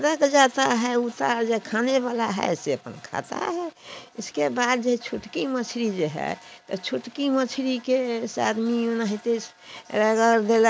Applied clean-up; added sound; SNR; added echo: none; none; none; none.